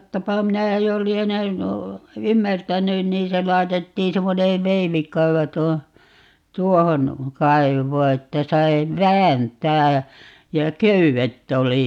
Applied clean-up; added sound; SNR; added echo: none; none; none; none.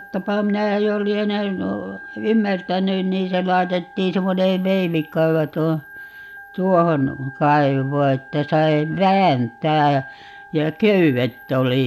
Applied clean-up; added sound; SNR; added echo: none; Organ; 20 dB; none.